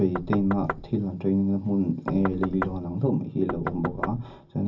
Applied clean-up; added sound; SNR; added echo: none; Knock; 9 dB; reverberation time 0.4 s.